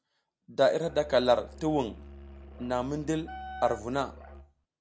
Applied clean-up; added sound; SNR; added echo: none; Wind instrument, woodwind instrument + Musical instrument; 15 dB; none.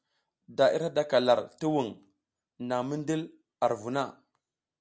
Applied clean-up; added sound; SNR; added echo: none; none; none; none.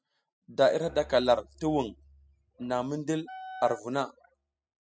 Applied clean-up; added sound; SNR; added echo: classical method spectral subtraction.